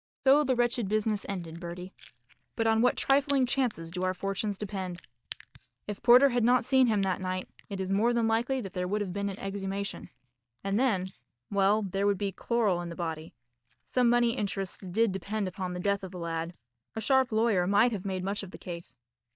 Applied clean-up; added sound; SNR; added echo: neural mask model DeepFilterNet 3.